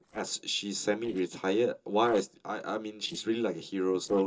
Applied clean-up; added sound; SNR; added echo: neural separator model SepFormer DNS4.